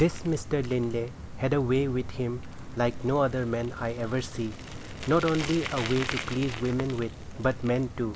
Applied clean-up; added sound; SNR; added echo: none; Bicycle; 11 dB; none.